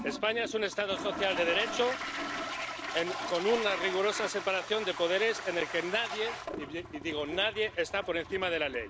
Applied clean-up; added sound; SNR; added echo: none; Toilet flush; 7 dB; none.